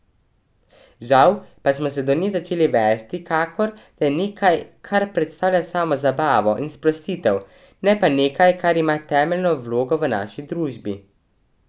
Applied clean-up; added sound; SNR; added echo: none; none; none; none.